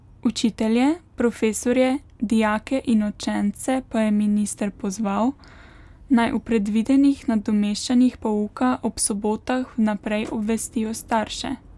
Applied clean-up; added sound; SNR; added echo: none; none; none; none.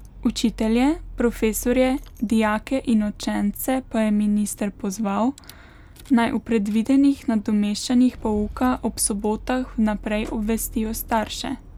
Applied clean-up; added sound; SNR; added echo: none; Rattle / Engine starting / Car; 17 dB; none.